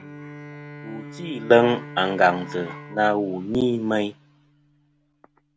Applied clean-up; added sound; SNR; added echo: none; Bowed string instrument; 17 dB; none.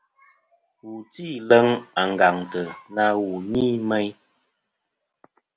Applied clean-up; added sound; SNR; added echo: none; none; none; none.